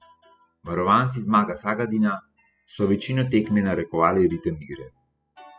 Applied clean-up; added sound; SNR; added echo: classical method spectral subtraction.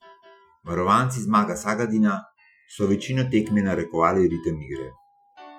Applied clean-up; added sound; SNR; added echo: classical method Wiener filter.